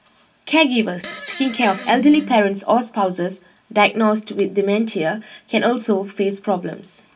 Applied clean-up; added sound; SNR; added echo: none; Fart; 12 dB; reverberation time 0.2 s.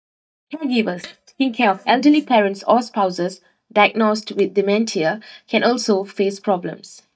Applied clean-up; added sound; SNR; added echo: neural mask model DeepFilterNet 3.